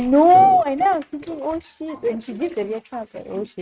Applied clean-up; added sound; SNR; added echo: neural mask model RNNoise.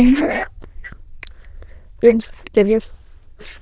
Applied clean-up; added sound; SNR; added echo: neural diffusion model UNIVERSE++.